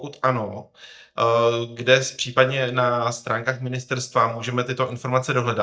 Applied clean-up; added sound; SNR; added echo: neural mask model DeepFilterNet 3.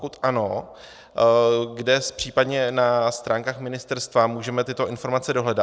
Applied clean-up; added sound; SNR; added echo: none; none; none; none.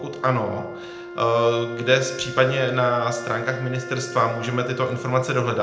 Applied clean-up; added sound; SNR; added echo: none; Wind instrument, woodwind instrument; 12 dB; reverberation time 0.8 s.